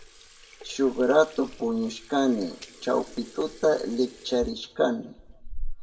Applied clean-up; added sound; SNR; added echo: none; Sink (filling or washing) / Water tap, faucet; 11 dB; reverberation time 0.4 s.